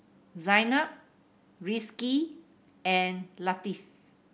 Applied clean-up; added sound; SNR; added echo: none; none; none; none.